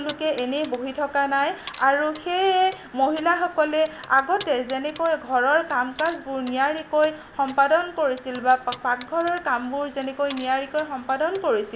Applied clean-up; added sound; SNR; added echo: none; Keys jangling; 18 dB; none.